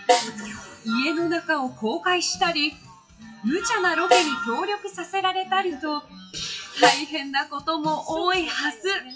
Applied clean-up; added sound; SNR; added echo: classical method WPE with log-MMSE.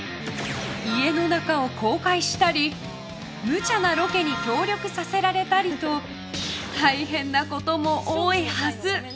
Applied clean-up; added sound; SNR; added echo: none; none; none; none.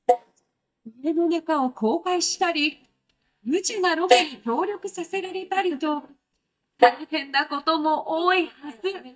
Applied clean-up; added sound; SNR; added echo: neural mask model DeepFilterNet 3.